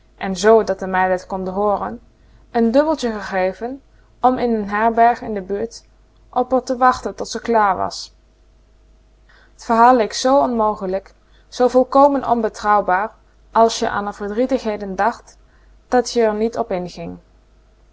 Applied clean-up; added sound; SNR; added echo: none; none; none; none.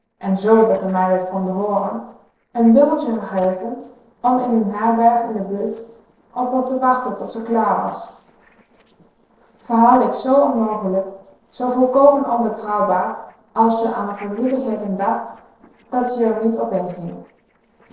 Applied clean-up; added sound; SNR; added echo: neural separator model SepFormer DNS4.